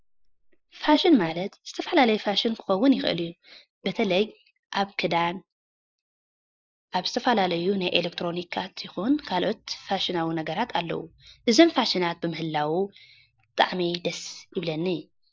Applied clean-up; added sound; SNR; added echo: neural mask model Resemble Enhance denoiser.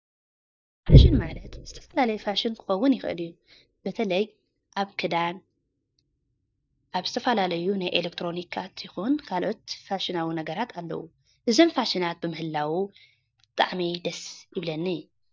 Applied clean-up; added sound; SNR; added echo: neural mask model DeepFilterNet 3.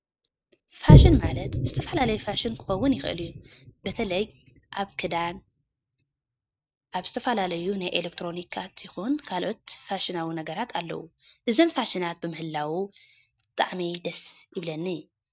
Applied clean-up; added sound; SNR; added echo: neural mask model RNNoise.